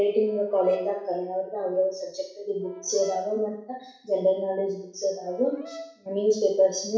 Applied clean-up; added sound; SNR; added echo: none; Brass instrument; 20 dB; reverberation time 0.7 s.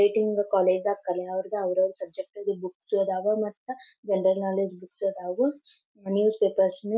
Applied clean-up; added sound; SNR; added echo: none; none; none; none.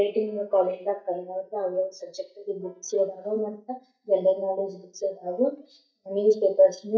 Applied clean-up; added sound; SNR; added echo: neural mask model DeepFilterNet 3.